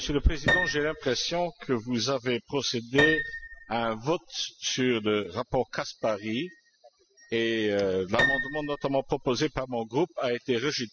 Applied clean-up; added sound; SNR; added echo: classical method spectral subtraction.